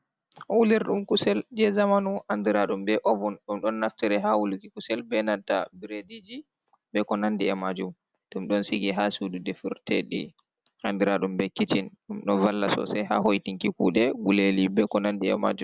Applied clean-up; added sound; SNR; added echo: none; none; none; none.